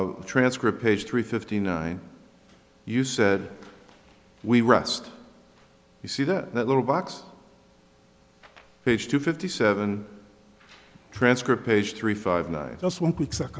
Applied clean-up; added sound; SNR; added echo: none; none; none; none.